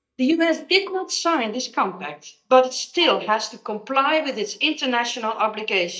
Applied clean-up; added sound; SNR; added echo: neural mask model DeepFilterNet 3.